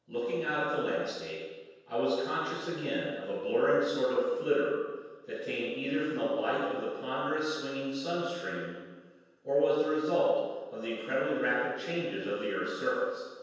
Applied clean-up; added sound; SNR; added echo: none; none; none; reverberation time 1.2 s.